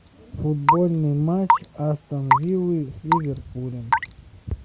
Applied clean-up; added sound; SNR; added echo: none; Raindrop / Drip / Water tap, faucet; 1 dB; none.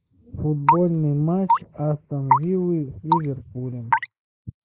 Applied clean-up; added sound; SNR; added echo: neural mask model Resemble Enhance denoiser.